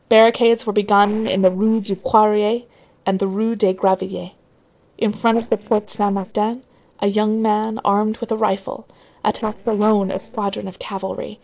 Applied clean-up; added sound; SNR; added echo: neural separator model SepFormer DNS4.